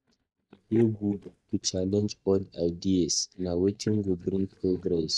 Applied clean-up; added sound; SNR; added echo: neural mask model DeepFilterNet 3.